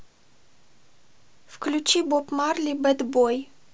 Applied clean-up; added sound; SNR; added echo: none; none; none; none.